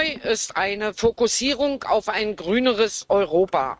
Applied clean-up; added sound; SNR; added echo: neural mask model RNNoise.